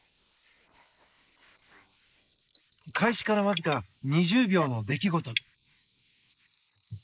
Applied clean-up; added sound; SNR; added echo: neural mask model Resemble Enhance denoiser.